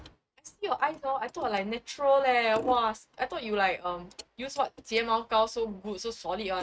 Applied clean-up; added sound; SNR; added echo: neural mask model RNNoise.